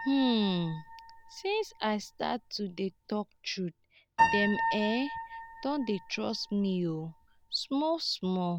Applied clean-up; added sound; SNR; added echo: none; Piano; 5 dB; none.